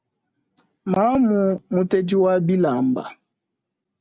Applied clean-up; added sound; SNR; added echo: none; none; none; none.